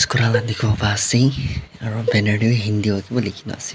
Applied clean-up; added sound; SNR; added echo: none; Cowbell; 11 dB; none.